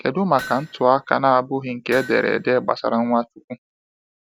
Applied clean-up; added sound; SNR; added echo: none; Hammer; 19 dB; none.